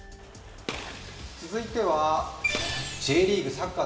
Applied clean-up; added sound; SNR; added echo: none; Gunshot, gunfire; 14 dB; reverberation time 1.1 s.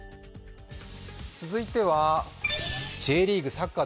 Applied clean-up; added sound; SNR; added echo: none; none; none; none.